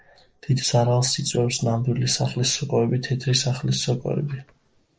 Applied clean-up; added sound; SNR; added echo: neural mask model Resemble Enhance denoiser.